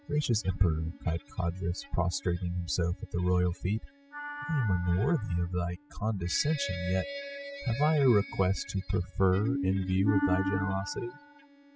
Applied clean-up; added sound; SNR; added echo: classical method spectral subtraction.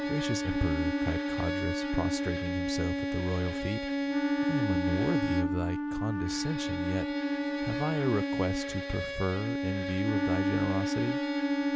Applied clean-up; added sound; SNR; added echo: none; Wind instrument, woodwind instrument + Bowed string instrument; -3 dB; none.